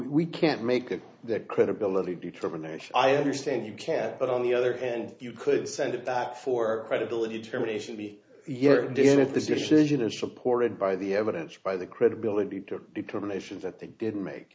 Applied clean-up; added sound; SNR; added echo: none; none; none; none.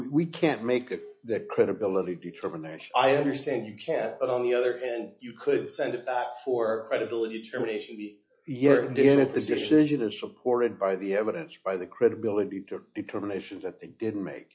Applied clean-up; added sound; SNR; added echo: classical method log-MMSE.